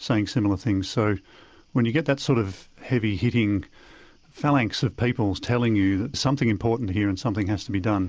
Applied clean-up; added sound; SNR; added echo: none; none; none; none.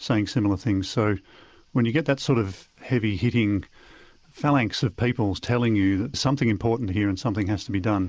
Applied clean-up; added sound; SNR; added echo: neural mask model Resemble Enhance denoiser.